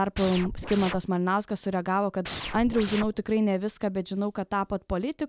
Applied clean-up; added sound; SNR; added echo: none; Scratching (performance technique); 7 dB; none.